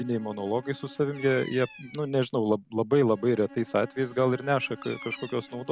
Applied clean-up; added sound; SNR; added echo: none; Bowed string instrument + Bird vocalization, bird call, bird song; 20 dB; none.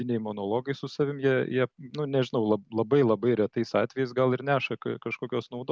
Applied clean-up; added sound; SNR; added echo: none; none; none; none.